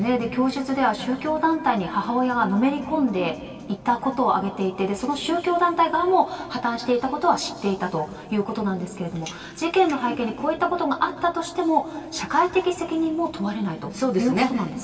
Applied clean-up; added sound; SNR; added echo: none; none; none; reverberation time 2.3 s.